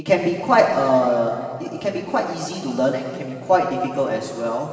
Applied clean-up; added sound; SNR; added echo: none; none; none; reverberation time 2.7 s.